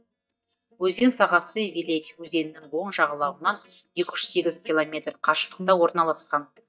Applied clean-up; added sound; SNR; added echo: neural mask model DeepFilterNet 3.